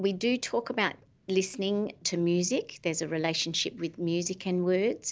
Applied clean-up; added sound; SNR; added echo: none; none; none; none.